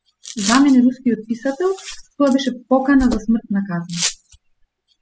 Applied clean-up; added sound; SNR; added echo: classical method spectral subtraction.